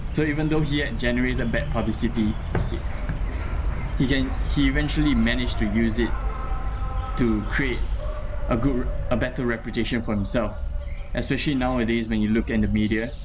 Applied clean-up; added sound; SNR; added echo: none; Insect; 1 dB; none.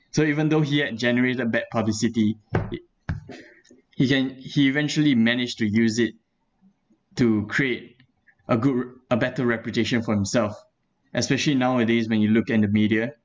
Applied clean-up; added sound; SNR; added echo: none; none; none; none.